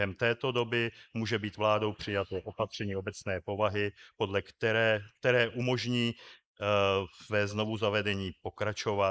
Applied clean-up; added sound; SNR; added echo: neural mask model Resemble Enhance denoiser.